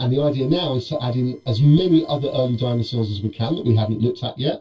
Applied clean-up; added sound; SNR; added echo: neural separator model SepFormer DNS4.